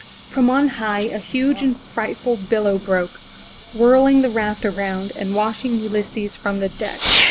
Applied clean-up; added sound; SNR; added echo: none; Fireworks; 6 dB; none.